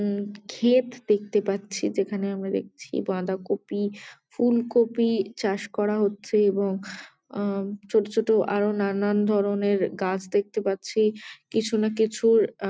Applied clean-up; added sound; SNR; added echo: none; none; none; none.